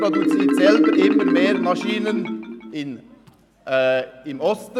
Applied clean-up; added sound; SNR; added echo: none; Marimba, xylophone; -2 dB; none.